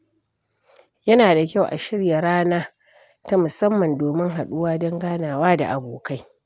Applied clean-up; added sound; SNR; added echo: none; none; none; none.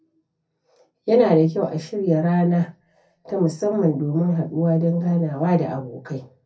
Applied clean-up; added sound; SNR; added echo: none; none; none; reverberation time 0.3 s.